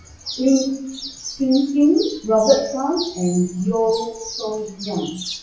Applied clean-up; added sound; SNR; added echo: classical method WPE with log-MMSE.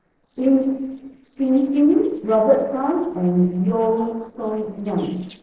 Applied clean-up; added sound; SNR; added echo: neural separator model SepFormer DNS4.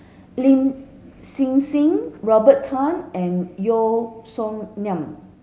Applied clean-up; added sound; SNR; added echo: none; none; none; none.